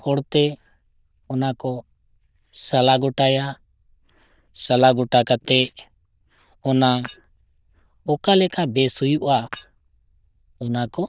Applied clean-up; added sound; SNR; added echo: neural diffusion model UNIVERSE++.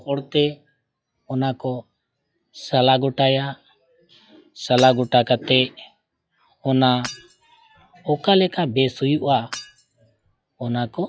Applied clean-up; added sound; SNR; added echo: classical method log-MMSE.